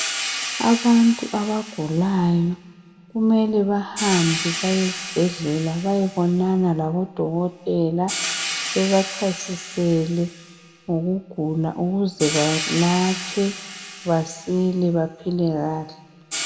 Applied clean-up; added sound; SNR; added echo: none; Hi-hat; 10 dB; reverberation time 1.4 s.